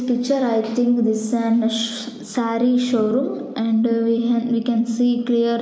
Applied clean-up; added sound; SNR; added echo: none; none; none; none.